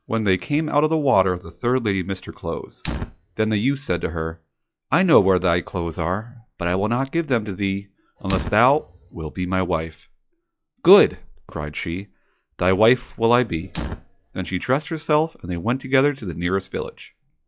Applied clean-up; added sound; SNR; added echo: classical method log-MMSE.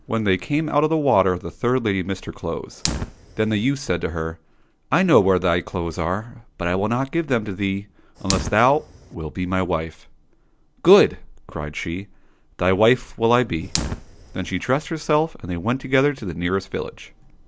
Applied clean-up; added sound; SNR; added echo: none; Fire; 15 dB; none.